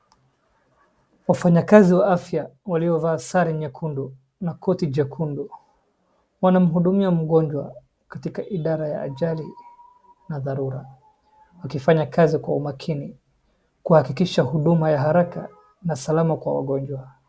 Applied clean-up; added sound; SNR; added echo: none; none; none; none.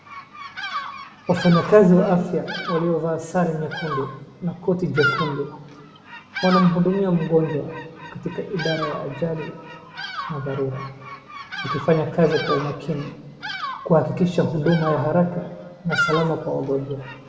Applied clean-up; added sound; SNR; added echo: none; Bird vocalization, bird call, bird song; 9 dB; reverberation time 1.7 s.